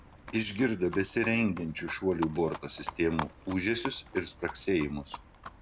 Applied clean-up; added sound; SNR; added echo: none; Livestock, farm animals, working animals; 14 dB; none.